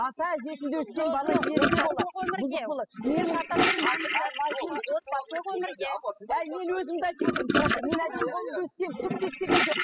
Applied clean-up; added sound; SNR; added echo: classical method spectral subtraction.